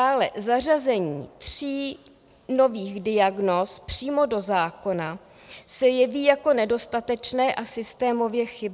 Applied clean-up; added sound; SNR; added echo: none; none; none; none.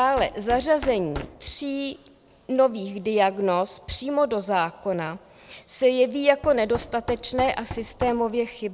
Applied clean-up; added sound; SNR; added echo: none; Knock; 17 dB; none.